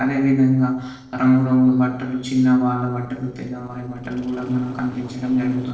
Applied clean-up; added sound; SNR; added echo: neural separator model SepFormer DNS4.